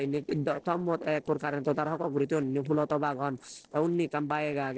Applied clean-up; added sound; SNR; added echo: neural separator model SepFormer DNS4.